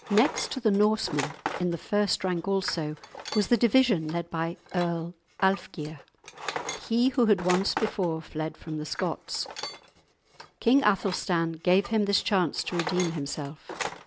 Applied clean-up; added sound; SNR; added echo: none; Tools; 12 dB; none.